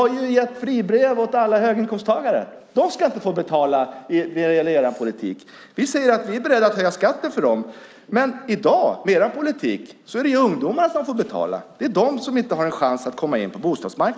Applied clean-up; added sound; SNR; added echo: none; none; none; none.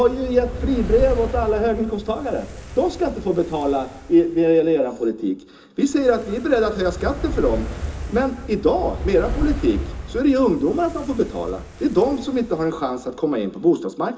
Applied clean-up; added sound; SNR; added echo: none; Fire; 10 dB; reverberation time 0.2 s.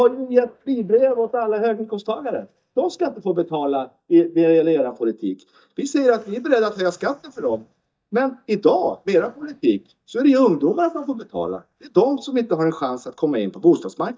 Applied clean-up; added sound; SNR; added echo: neural mask model DeepFilterNet 3.